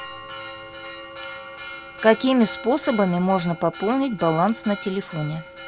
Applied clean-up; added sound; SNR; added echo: none; Church bell; 13 dB; none.